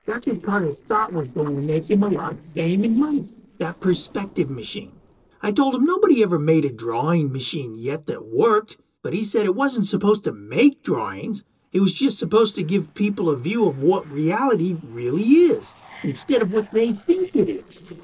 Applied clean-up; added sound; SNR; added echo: neural separator model SepFormer DNS4.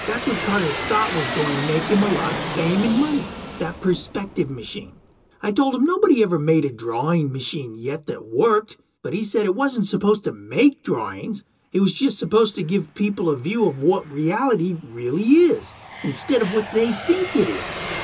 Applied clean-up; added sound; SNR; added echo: none; Aircraft; 11 dB; reverberation time 0.2 s.